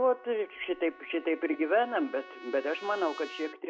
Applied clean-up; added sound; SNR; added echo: none; Trumpet; 18 dB; none.